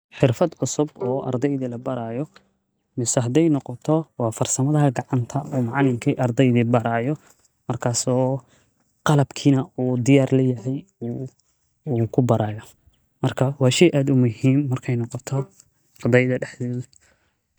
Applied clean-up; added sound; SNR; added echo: neural mask model DeepFilterNet 3.